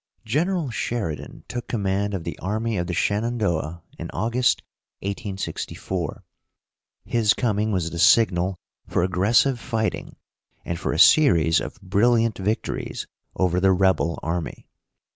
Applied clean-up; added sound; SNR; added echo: none; none; none; none.